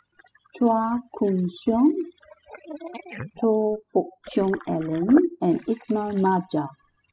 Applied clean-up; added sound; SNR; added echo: classical method spectral subtraction.